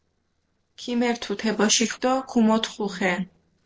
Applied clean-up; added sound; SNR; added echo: neural separator model SepFormer DNS4.